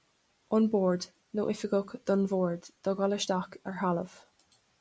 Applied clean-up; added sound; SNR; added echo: none; none; none; none.